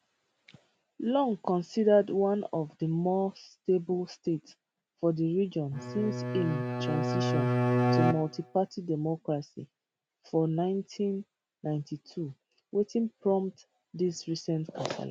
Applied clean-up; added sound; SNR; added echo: none; Bowed string instrument; -2 dB; none.